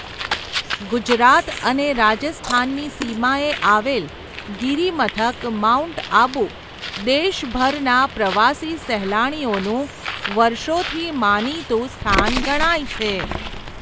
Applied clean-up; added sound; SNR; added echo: none; Chewing, mastication + Bird; 9 dB; none.